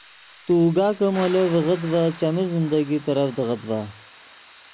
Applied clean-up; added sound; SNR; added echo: none; Thunder / Rain; 19 dB; none.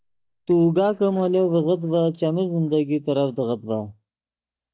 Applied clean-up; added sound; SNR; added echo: neural mask model DeepFilterNet 3.